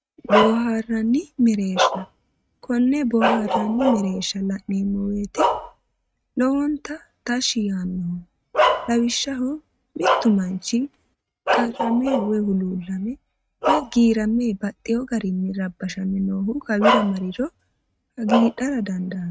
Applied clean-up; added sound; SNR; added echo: neural mask model RNNoise.